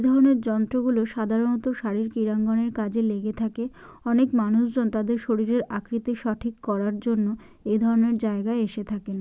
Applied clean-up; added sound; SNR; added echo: none; none; none; none.